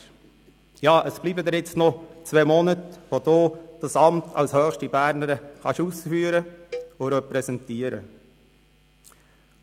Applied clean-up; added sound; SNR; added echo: none; Cowbell; 18 dB; none.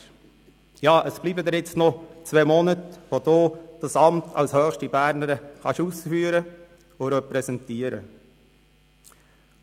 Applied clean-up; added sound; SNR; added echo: none; none; none; none.